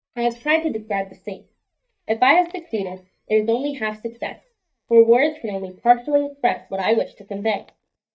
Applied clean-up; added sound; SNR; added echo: neural mask model DeepFilterNet 3.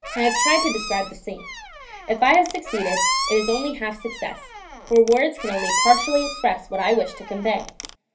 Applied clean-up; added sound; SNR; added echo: none; Squeak; 5 dB; reverberation time 0.3 s.